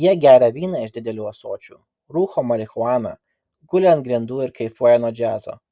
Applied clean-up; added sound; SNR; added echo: none; none; none; none.